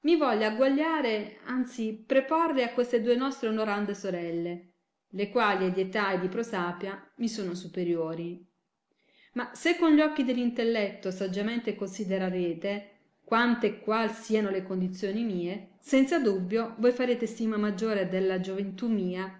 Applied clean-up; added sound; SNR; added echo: none; none; none; none.